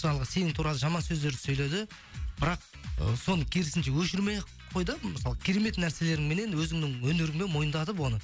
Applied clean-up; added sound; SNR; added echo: none; none; none; none.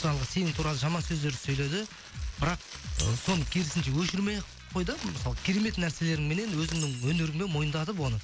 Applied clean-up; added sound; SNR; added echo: none; Shatter + Crumpling, crinkling; 14 dB; none.